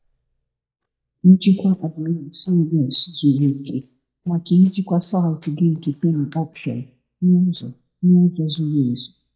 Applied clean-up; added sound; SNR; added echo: neural mask model DeepFilterNet 3.